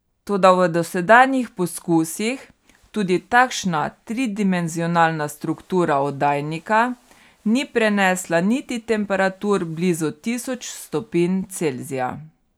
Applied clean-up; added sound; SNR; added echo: none; none; none; none.